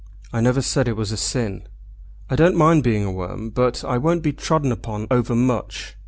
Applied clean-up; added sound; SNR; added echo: none; none; none; none.